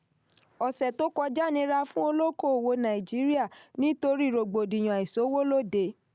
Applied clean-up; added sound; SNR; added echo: none; none; none; none.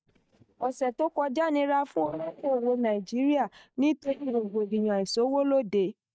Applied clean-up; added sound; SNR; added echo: neural mask model DeepFilterNet 3.